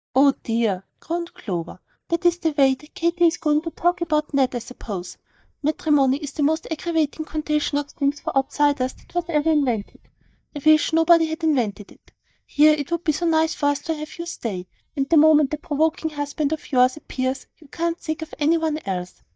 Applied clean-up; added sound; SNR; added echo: neural mask model DeepFilterNet 3.